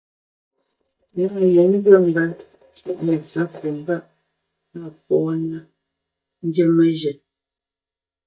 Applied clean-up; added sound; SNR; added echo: neural mask model DeepFilterNet 3.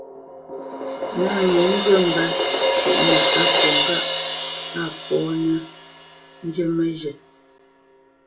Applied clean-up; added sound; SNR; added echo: none; Crash cymbal; -2 dB; reverberation time 0.2 s.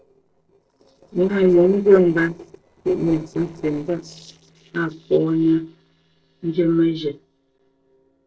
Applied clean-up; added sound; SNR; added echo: neural separator model SepFormer DNS4.